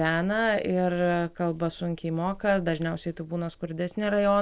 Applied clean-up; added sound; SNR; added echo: none; none; none; none.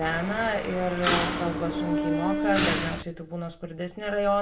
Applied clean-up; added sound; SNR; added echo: none; Mechanisms; 0 dB; reverberation time 0.3 s.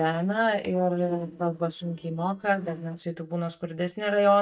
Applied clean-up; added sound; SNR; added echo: neural mask model DeepFilterNet 3.